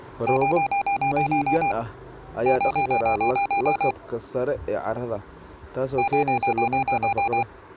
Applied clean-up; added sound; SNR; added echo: none; Alarm; -4 dB; none.